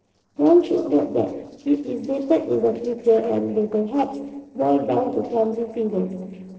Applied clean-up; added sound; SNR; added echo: neural separator model SepFormer DNS4.